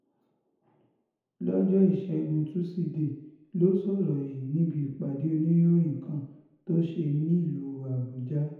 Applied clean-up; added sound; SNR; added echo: none; none; none; reverberation time 0.9 s.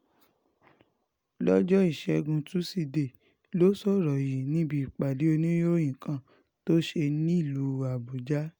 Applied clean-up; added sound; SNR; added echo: none; none; none; none.